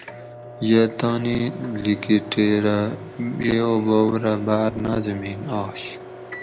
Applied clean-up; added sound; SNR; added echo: none; Microwave oven; 16 dB; none.